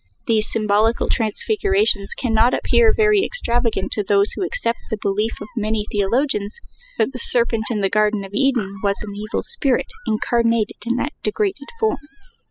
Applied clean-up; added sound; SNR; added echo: classical method spectral subtraction.